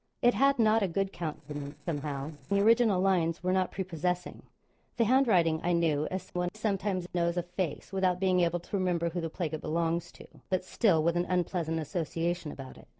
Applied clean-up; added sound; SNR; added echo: neural separator model SepFormer DNS4.